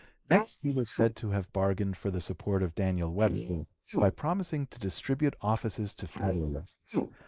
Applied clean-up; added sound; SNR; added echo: neural mask model Resemble Enhance denoiser.